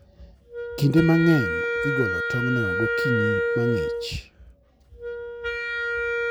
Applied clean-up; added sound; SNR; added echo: none; Wind instrument, woodwind instrument; 1 dB; none.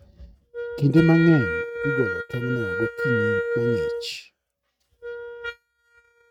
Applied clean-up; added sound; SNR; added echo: neural mask model RNNoise.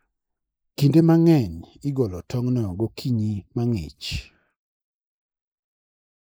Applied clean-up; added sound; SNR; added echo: neural mask model Resemble Enhance denoiser.